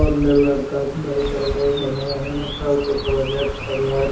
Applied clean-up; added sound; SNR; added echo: none; Chirp, tweet; 7 dB; reverberation time 0.5 s.